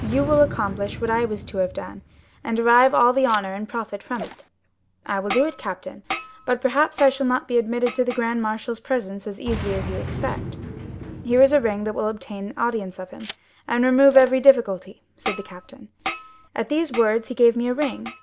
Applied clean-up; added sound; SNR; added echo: none; Boom; 13 dB; none.